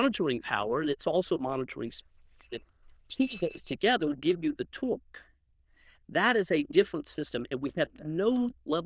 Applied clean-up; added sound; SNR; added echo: neural diffusion model UNIVERSE++.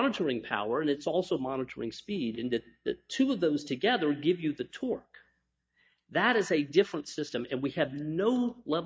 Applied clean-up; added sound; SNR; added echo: neural mask model DeepFilterNet 3.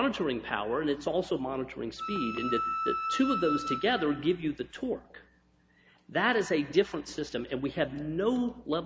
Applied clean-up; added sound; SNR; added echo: none; Wind instrument, woodwind instrument; 3 dB; none.